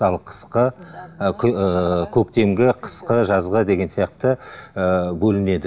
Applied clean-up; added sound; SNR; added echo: none; none; none; none.